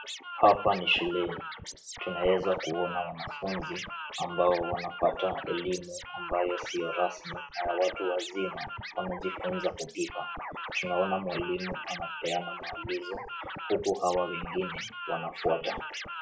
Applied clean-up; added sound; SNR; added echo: classical method WPE with log-MMSE.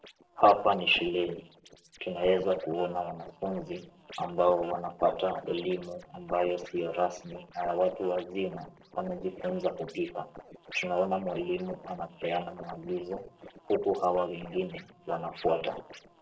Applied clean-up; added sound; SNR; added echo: neural separator model SepFormer DNS4.